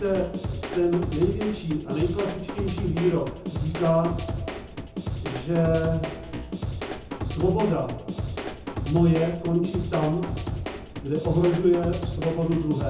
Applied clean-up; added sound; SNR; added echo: none; Drum / Drum kit; 6 dB; reverberation time 0.5 s.